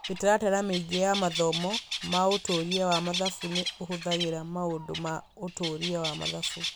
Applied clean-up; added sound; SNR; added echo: none; Bird; 6 dB; none.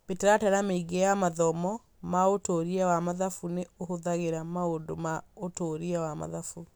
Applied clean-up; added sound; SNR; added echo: none; none; none; none.